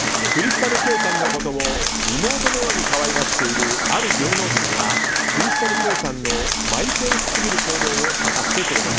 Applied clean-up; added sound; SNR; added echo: none; Applause; -5 dB; none.